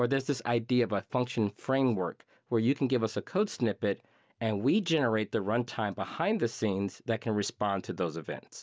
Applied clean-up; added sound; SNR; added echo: none; none; none; none.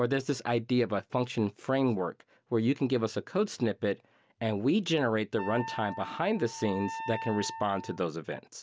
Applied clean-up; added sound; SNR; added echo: none; Wind instrument, woodwind instrument; 10 dB; none.